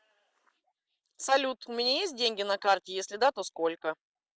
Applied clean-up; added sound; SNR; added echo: none; none; none; none.